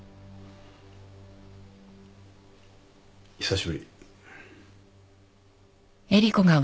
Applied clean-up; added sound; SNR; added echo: none; none; none; none.